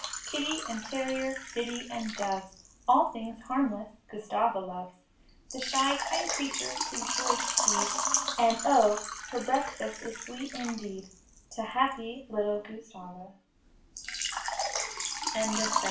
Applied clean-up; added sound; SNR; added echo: none; Water / Liquid; 3 dB; reverberation time 0.4 s.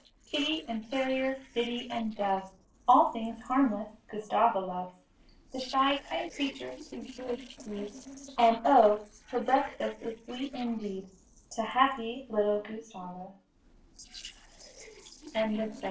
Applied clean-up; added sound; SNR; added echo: neural separator model SepFormer DNS4.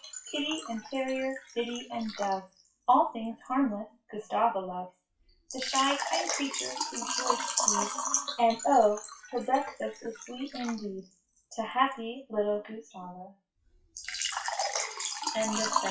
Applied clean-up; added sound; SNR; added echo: classical method WPE with log-MMSE.